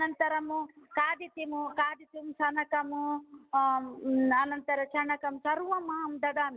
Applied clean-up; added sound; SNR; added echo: none; none; none; none.